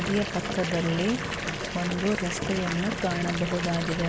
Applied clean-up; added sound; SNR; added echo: none; Fill (with liquid) / Bathtub (filling or washing) / Water tap, faucet; 4 dB; none.